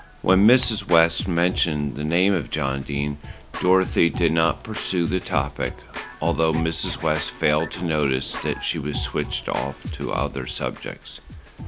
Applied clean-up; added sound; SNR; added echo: none; Scratching (performance technique); 11 dB; none.